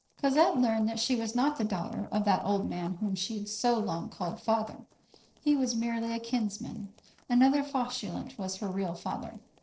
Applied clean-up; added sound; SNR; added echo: neural separator model SepFormer DNS4.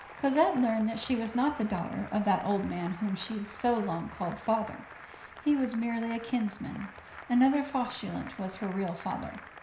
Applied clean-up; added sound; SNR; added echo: none; Applause / Cheering; 17 dB; reverberation time 0.5 s.